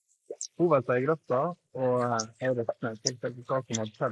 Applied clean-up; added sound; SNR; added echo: neural mask model Resemble Enhance denoiser.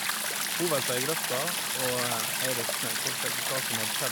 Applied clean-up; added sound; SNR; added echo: none; Stream; -5 dB; none.